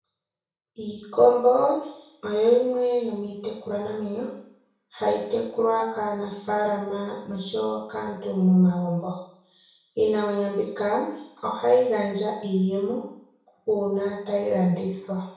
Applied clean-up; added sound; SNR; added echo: none; Bowed string instrument; 20 dB; reverberation time 0.6 s.